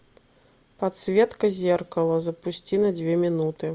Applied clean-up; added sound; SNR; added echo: none; none; none; none.